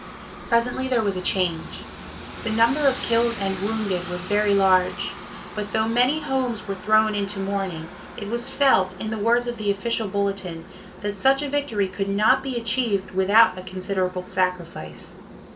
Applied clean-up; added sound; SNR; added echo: none; Aircraft; 13 dB; reverberation time 0.3 s.